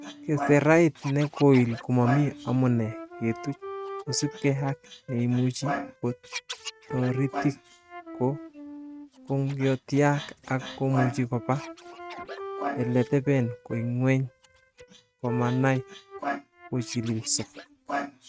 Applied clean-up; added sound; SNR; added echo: neural mask model RNNoise.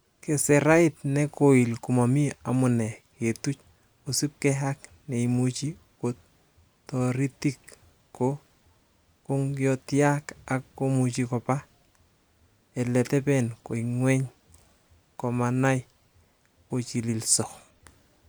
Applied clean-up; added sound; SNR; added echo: none; none; none; none.